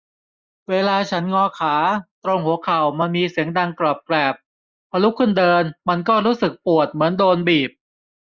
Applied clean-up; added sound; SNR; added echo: neural mask model Resemble Enhance denoiser.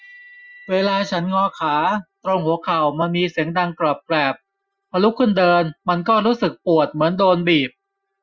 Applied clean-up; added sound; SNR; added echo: classical method Wiener filter.